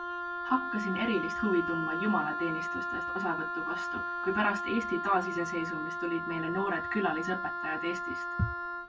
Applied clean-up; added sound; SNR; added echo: none; Wind instrument, woodwind instrument; 2 dB; none.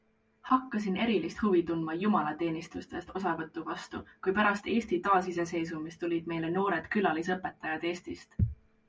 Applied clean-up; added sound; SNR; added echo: none; none; none; none.